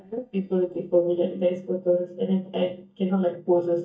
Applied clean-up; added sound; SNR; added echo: neural mask model DeepFilterNet 3.